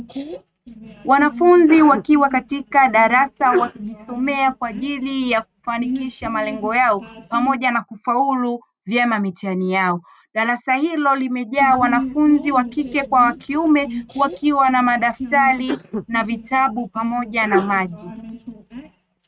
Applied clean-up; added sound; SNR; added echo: neural mask model RNNoise.